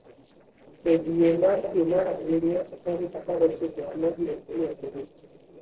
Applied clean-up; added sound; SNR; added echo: neural separator model SepFormer DNS4.